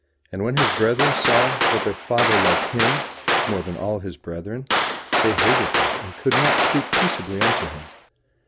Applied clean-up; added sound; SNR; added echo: none; Gunshot, gunfire; -4 dB; none.